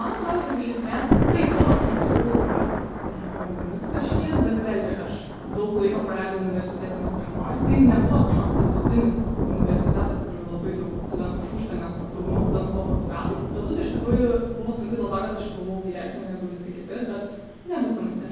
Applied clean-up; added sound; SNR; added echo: none; Thunder / Rain; -2 dB; reverberation time 1.3 s.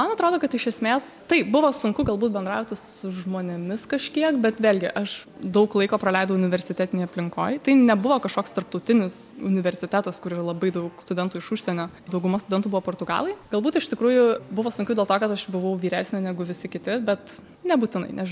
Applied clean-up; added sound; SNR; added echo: none; none; none; none.